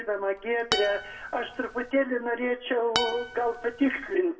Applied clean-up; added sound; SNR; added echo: none; Acoustic guitar; 7 dB; reverberation time 0.6 s.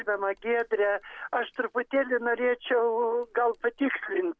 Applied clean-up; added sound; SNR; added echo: none; none; none; none.